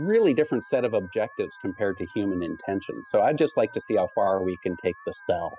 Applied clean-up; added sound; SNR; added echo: classical method spectral subtraction.